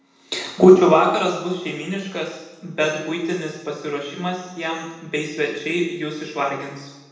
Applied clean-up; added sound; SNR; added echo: none; none; none; reverberation time 0.9 s.